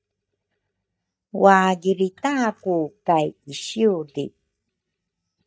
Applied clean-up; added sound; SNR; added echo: neural mask model DeepFilterNet 3.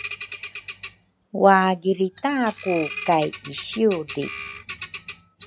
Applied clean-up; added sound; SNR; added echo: none; Bird vocalization, bird call, bird song; 6 dB; none.